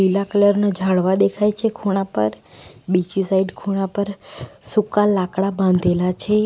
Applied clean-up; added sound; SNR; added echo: none; Cricket; 11 dB; none.